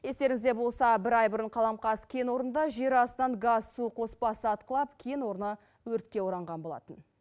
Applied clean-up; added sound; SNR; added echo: none; none; none; none.